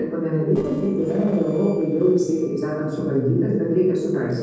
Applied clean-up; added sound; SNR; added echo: neural separator model SepFormer DNS4.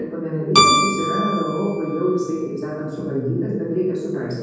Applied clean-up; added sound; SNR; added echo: none; Keyboard (musical); 1 dB; reverberation time 1.3 s.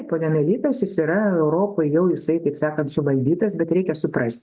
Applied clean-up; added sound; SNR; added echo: none; none; none; none.